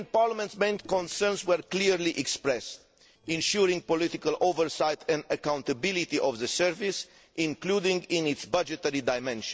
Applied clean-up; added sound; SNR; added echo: neural separator model SepFormer DNS4.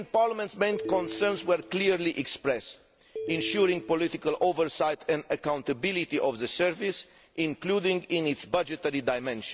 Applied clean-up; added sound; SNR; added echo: none; Telephone; 11 dB; none.